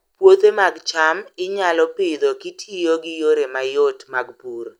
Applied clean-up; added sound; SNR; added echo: none; none; none; none.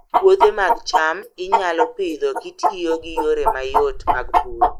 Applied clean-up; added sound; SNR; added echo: neural mask model Resemble Enhance denoiser.